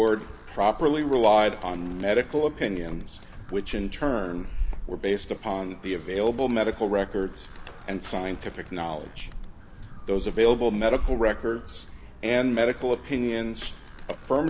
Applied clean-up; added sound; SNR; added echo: none; Animal; 9 dB; none.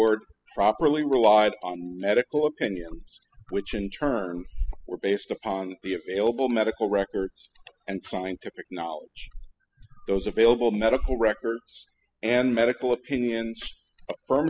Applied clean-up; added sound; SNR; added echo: classical method spectral subtraction.